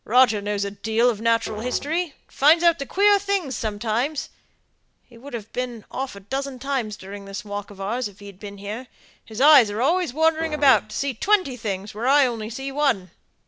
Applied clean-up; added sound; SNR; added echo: none; Musical instrument; 19 dB; none.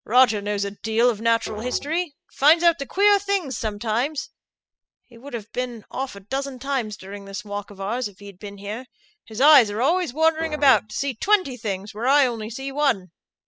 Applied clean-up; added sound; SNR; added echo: classical method spectral subtraction.